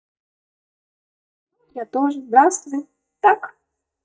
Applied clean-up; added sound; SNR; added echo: neural mask model DeepFilterNet 3.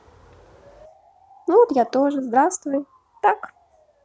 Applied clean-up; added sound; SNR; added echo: none; none; none; none.